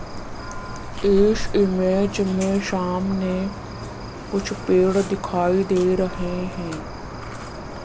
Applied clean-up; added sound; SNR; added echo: none; Church bell + Cricket; 9 dB; none.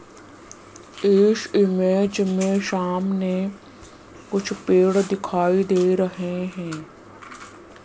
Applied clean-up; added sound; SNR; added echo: none; none; none; none.